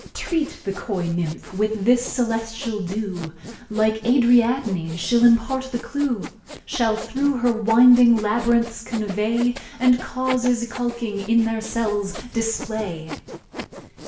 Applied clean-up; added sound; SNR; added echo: none; Sawing; 16 dB; reverberation time 0.7 s.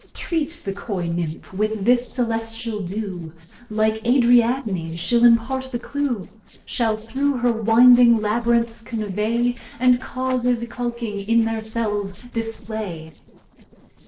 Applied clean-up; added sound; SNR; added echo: neural separator model SepFormer DNS4.